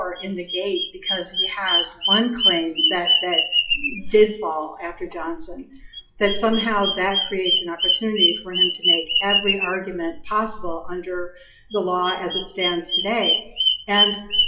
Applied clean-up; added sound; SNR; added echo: classical method WPE with log-MMSE.